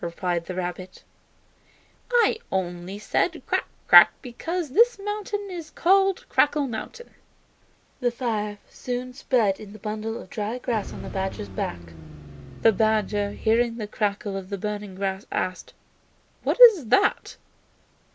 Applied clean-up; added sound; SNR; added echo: none; Car; 12 dB; none.